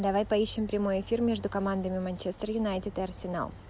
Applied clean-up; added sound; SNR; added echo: none; none; none; none.